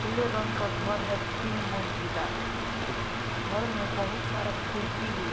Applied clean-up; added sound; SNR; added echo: none; Mechanical fan; -3 dB; none.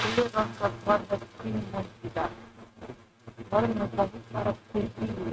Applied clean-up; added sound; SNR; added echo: neural mask model RNNoise.